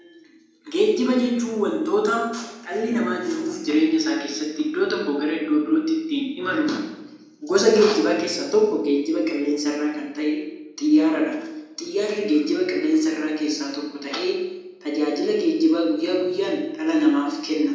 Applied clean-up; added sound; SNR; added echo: none; none; none; reverberation time 0.9 s.